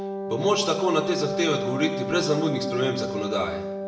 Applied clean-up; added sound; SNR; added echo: none; Wind instrument, woodwind instrument; 4 dB; reverberation time 0.8 s.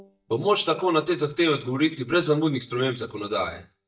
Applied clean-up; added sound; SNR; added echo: neural mask model DeepFilterNet 3.